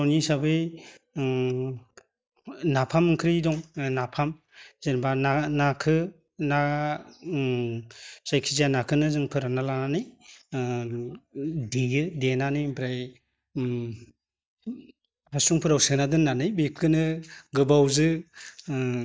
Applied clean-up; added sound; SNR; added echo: neural mask model DeepFilterNet 3.